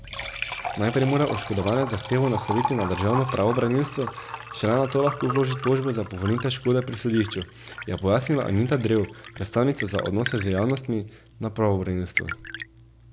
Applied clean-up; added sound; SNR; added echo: none; Liquid; 10 dB; none.